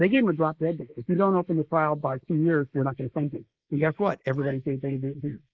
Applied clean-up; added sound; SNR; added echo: neural mask model Resemble Enhance denoiser.